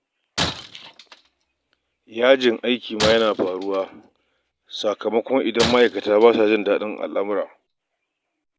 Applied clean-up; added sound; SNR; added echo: none; Shatter; 11 dB; none.